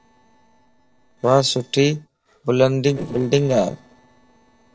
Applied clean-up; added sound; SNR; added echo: neural separator model SepFormer DNS4.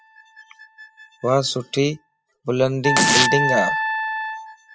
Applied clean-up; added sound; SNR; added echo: classical method spectral subtraction.